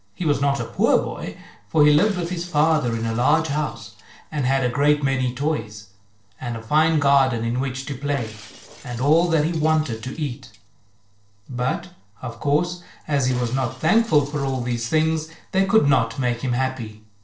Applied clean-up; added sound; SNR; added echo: neural separator model SepFormer DNS4.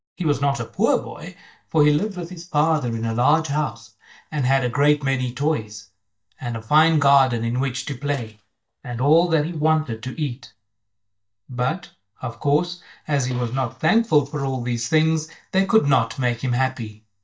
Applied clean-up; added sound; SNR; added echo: neural mask model DeepFilterNet 3.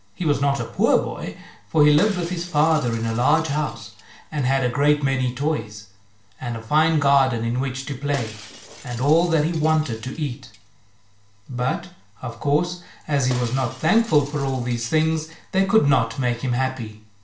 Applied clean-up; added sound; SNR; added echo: none; Shatter; 20 dB; reverberation time 0.4 s.